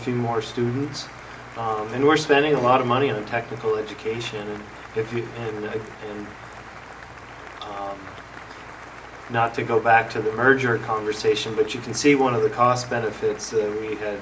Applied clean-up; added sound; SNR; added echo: none; Applause; 18 dB; reverberation time 2.6 s.